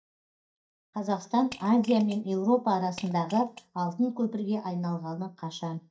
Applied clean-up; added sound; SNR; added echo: neural mask model DeepFilterNet 3.